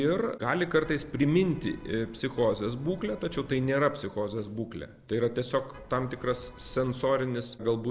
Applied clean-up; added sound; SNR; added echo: none; Vehicle horn, car horn, honking; 19 dB; none.